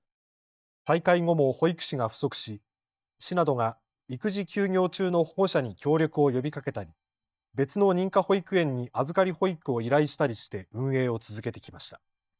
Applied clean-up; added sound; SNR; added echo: neural mask model DeepFilterNet 3.